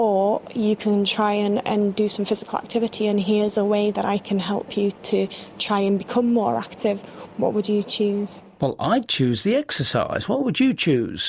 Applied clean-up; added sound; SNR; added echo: none; none; none; none.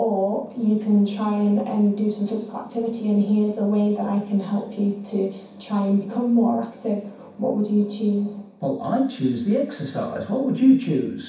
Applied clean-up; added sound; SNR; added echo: none; none; none; reverberation time 0.6 s.